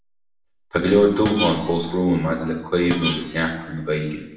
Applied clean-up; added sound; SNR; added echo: none; Screech; 11 dB; reverberation time 0.9 s.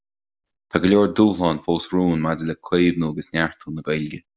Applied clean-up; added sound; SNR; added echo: none; none; none; none.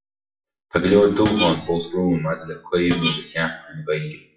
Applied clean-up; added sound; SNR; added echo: classical method WPE with log-MMSE.